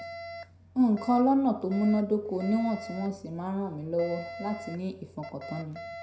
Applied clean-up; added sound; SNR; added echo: none; Alarm; 14 dB; reverberation time 0.4 s.